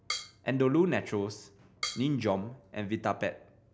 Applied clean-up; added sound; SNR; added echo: none; Drum kit; 13 dB; none.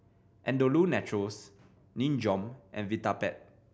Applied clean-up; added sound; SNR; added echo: none; none; none; none.